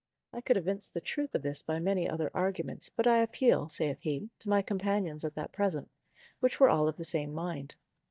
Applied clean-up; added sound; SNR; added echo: neural mask model DeepFilterNet 3.